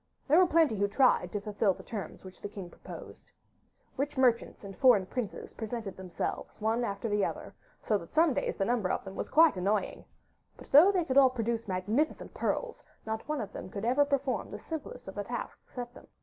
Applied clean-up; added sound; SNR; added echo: none; none; none; none.